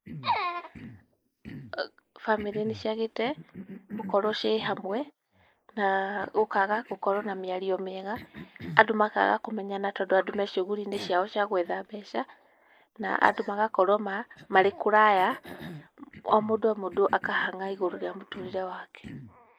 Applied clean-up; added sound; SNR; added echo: neural mask model Resemble Enhance denoiser.